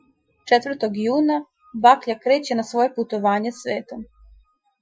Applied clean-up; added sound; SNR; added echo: classical method Wiener filter.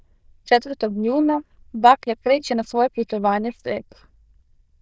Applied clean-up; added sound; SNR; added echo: neural diffusion model UNIVERSE++.